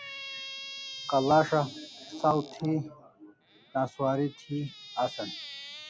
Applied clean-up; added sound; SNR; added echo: none; Squeak; 14 dB; none.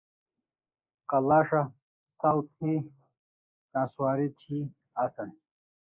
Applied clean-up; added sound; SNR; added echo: neural mask model Resemble Enhance denoiser.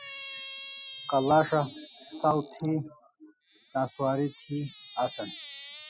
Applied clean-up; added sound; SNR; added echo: classical method spectral subtraction.